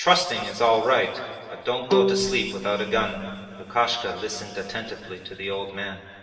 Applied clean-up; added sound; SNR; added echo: none; Bowed string instrument; 4 dB; reverberation time 2.4 s.